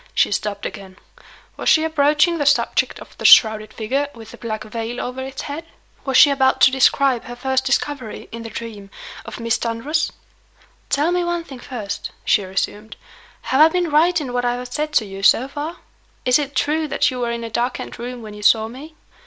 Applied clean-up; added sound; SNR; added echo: none; none; none; none.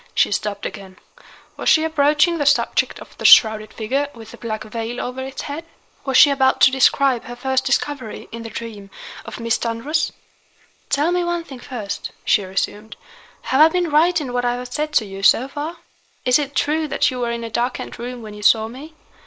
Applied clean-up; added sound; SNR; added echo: neural mask model Resemble Enhance denoiser.